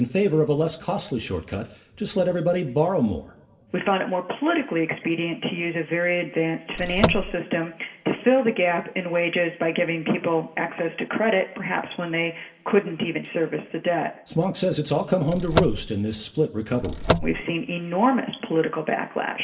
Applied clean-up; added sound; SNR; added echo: none; Car; 0 dB; reverberation time 1.6 s.